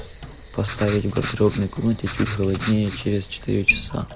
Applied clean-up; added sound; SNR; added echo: none; Writing + Sink (filling or washing) / Water; 4 dB; none.